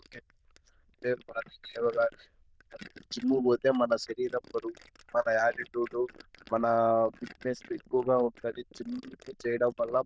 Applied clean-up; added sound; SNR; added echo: neural diffusion model UNIVERSE++.